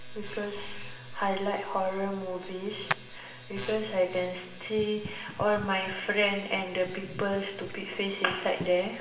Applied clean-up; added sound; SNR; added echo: none; Hands; 14 dB; reverberation time 1.2 s.